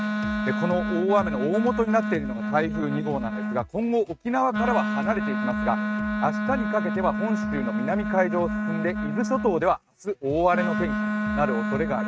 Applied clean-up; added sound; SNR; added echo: neural mask model RNNoise.